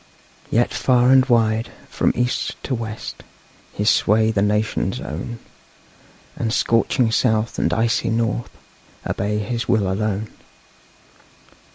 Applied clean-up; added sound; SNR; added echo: none; none; none; none.